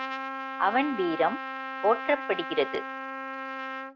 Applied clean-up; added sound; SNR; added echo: none; Trumpet; 6 dB; none.